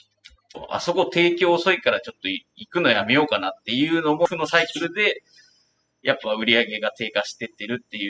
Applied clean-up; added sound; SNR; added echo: classical method spectral subtraction.